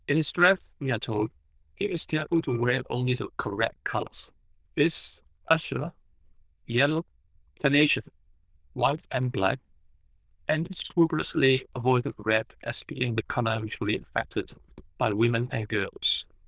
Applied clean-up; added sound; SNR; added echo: neural diffusion model UNIVERSE++.